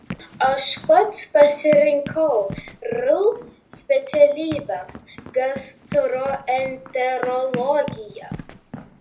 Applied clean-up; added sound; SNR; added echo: none; Run; 16 dB; reverberation time 0.3 s.